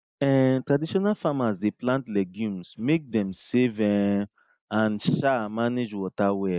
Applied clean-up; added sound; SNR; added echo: neural mask model Resemble Enhance denoiser.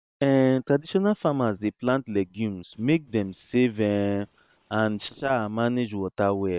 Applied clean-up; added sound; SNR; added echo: neural separator model SepFormer WHAM!.